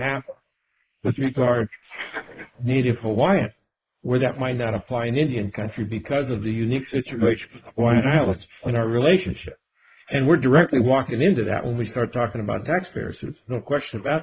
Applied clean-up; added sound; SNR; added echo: neural mask model Resemble Enhance denoiser.